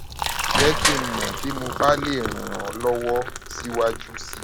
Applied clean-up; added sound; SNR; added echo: none; Crushing + Liquid; 1 dB; none.